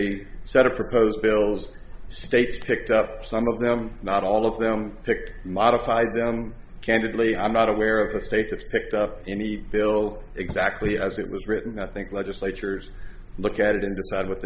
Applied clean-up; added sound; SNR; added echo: none; none; none; none.